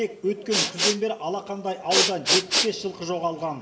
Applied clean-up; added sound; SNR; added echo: none; Respiratory sounds; -1 dB; reverberation time 2.5 s.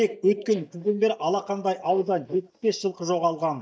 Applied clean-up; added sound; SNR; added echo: neural mask model DeepFilterNet 3.